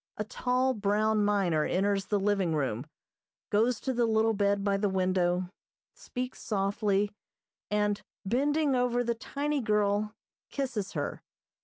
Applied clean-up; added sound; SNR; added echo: none; none; none; none.